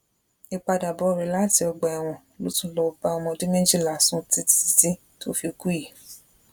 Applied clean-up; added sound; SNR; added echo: none; none; none; none.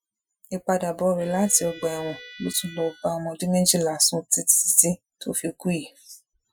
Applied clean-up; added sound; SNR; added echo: classical method Wiener filter.